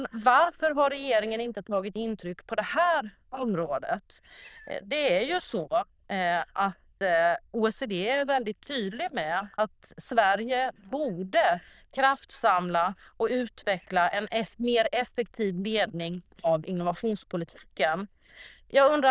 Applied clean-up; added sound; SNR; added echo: neural diffusion model UNIVERSE++.